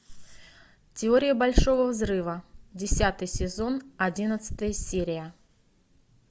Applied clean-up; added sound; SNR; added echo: none; none; none; none.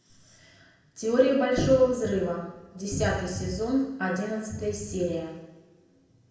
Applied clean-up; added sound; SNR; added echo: none; none; none; reverberation time 0.8 s.